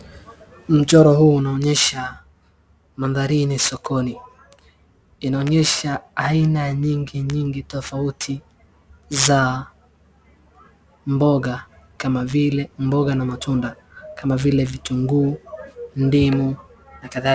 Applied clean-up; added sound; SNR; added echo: none; none; none; none.